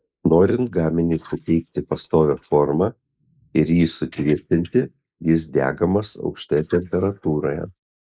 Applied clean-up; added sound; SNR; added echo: neural mask model Resemble Enhance denoiser.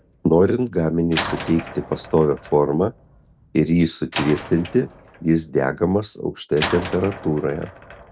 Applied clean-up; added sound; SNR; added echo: none; Slam; 13 dB; none.